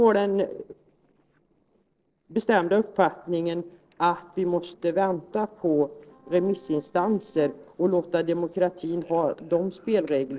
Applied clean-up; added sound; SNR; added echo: neural separator model SepFormer DNS4.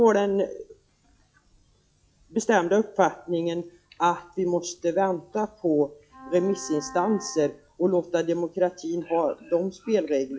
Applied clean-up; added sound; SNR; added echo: classical method log-MMSE.